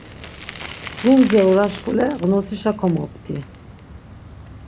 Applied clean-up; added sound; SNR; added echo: none; Bicycle; 15 dB; none.